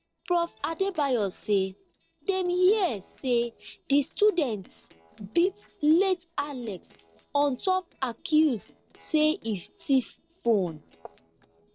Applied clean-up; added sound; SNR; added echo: neural separator model SepFormer DNS4.